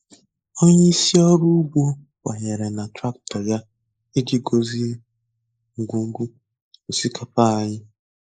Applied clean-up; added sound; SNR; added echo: neural mask model Resemble Enhance denoiser.